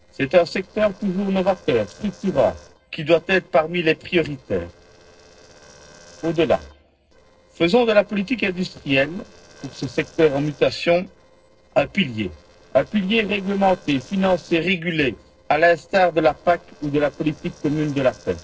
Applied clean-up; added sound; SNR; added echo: neural separator model SepFormer DNS4.